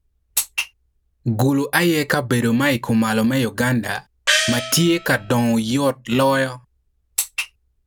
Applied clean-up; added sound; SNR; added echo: none; Gong; 3 dB; none.